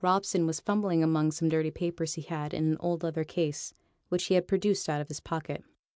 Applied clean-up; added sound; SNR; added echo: none; none; none; none.